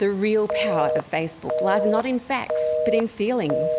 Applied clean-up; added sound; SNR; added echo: none; Telephone; 1 dB; none.